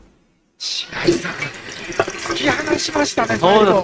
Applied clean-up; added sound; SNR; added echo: neural mask model RNNoise.